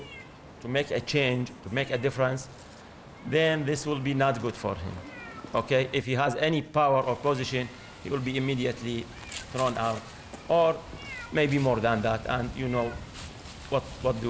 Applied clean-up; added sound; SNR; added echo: none; Meow; 15 dB; none.